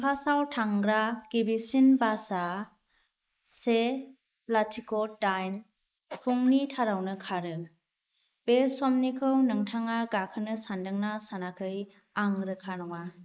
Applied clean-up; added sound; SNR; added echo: neural mask model Resemble Enhance denoiser.